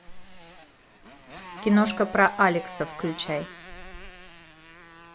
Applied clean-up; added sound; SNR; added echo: none; Motorcycle; 15 dB; none.